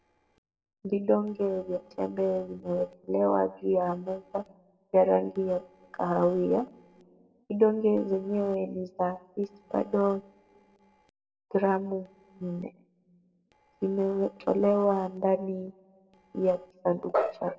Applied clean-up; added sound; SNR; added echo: neural separator model SepFormer DNS4.